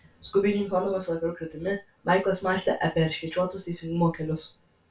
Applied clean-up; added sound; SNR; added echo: none; none; none; reverberation time 0.2 s.